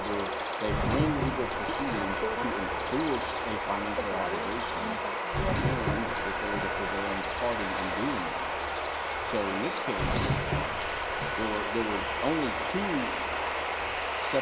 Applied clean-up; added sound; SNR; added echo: none; Doorbell + Bird vocalization, bird call, bird song; -5 dB; none.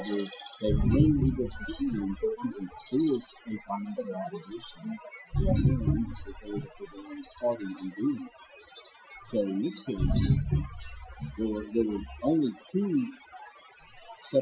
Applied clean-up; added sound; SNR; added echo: classical method Wiener filter.